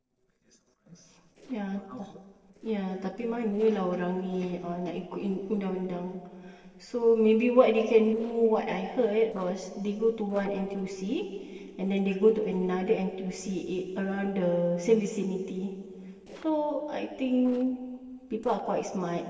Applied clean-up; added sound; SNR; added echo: neural separator model SepFormer DNS4.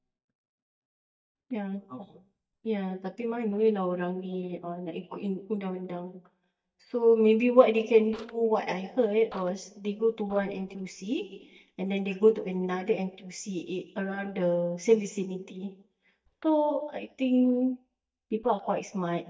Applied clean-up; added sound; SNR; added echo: neural mask model DeepFilterNet 3.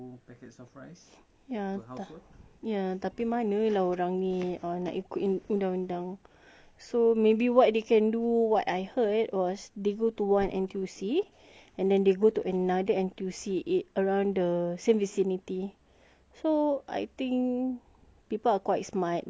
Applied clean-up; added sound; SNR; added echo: none; none; none; none.